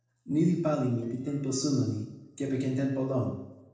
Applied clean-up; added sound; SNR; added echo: neural separator model SepFormer DNS4.